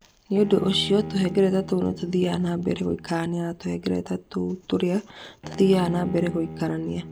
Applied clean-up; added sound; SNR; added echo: none; Bowed string instrument; 13 dB; none.